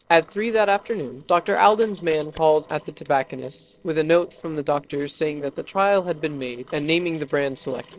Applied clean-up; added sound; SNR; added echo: neural separator model SepFormer DNS4.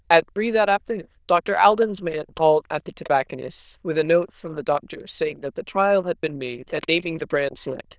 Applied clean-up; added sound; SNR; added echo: neural diffusion model UNIVERSE++.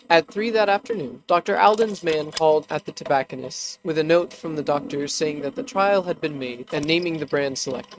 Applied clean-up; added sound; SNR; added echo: neural mask model RNNoise.